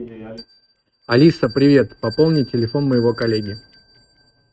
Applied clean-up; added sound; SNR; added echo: neural mask model RNNoise.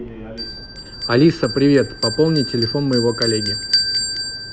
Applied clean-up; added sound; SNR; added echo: none; Bell; 6 dB; none.